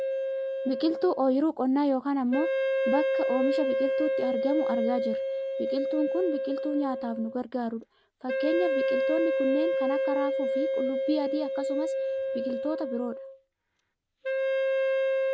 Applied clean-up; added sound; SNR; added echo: none; Wind instrument, woodwind instrument; -2 dB; none.